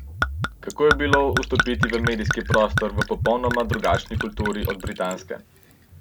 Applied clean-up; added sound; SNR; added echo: none; Gurgling / Chink, clink / Liquid; 2 dB; none.